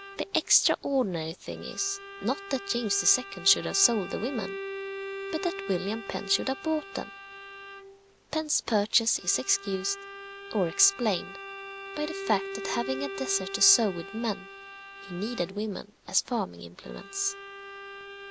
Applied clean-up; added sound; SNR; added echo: none; Bowed string instrument; 11 dB; none.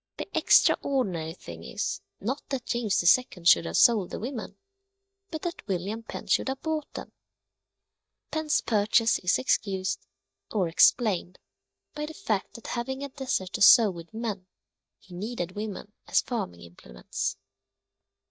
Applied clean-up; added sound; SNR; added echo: neural mask model DeepFilterNet 3.